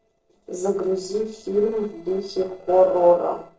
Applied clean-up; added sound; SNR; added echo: neural separator model SepFormer DNS4.